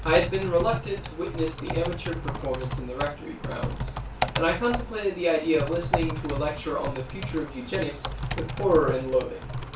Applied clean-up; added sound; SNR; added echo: none; Typing; 4 dB; reverberation time 0.2 s.